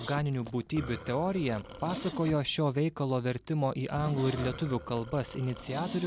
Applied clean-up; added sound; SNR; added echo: none; Zipper (clothing) + Burping, eructation; 12 dB; none.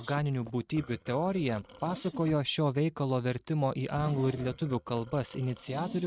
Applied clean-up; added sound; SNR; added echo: neural mask model RNNoise.